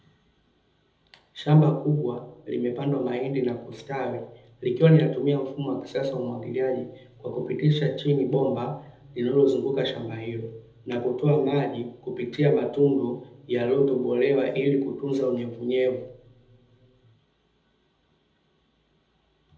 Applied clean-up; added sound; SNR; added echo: none; none; none; reverberation time 0.8 s.